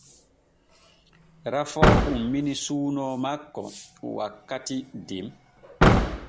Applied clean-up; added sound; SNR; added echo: none; Slam / Car; -4 dB; none.